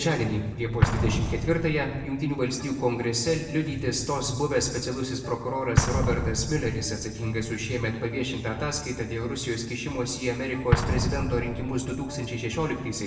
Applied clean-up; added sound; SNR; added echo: none; Explosion; 4 dB; reverberation time 0.9 s.